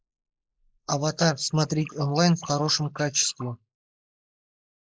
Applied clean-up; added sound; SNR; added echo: neural mask model Resemble Enhance denoiser.